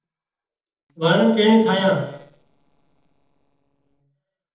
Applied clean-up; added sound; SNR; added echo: neural separator model SepFormer DNS4.